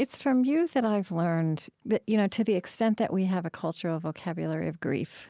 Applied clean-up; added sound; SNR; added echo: none; none; none; none.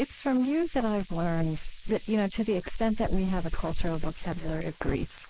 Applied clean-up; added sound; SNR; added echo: neural mask model Resemble Enhance denoiser.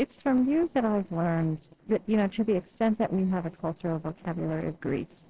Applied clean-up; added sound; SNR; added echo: neural separator model SepFormer DNS4.